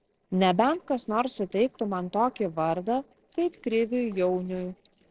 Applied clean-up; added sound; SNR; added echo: neural separator model SepFormer DNS4.